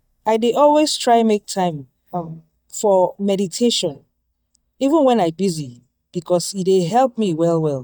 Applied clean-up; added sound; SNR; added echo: neural mask model DeepFilterNet 3.